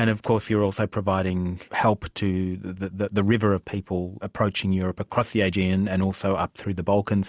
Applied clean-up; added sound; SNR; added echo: none; none; none; none.